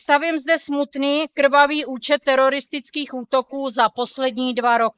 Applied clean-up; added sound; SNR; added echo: neural mask model Resemble Enhance denoiser.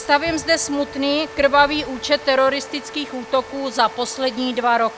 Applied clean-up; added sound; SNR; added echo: none; Water + Wind instrument, woodwind instrument; 16 dB; none.